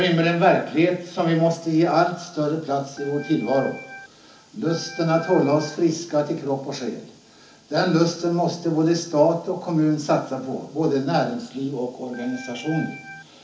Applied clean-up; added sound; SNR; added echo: none; Organ; 16 dB; reverberation time 0.4 s.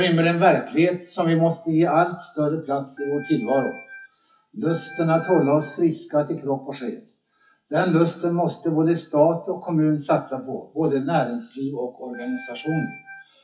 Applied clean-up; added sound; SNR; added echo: classical method WPE with log-MMSE.